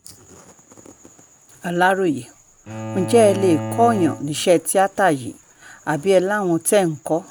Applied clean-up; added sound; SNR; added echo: none; Bowed string instrument; 11 dB; none.